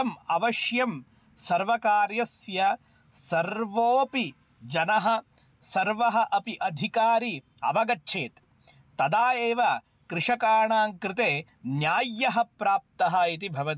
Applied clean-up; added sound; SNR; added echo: none; none; none; none.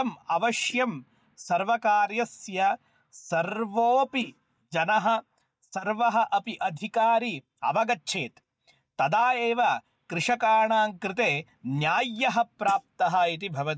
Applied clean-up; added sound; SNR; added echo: neural mask model DeepFilterNet 3.